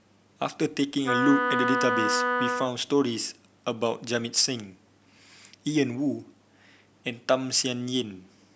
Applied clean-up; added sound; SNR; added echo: none; Wind instrument, woodwind instrument; -2 dB; none.